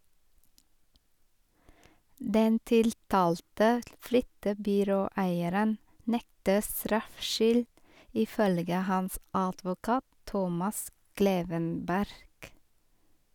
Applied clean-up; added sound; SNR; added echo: none; none; none; none.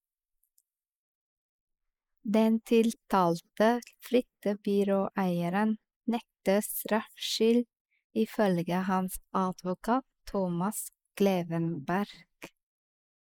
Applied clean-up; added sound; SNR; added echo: neural mask model Resemble Enhance denoiser.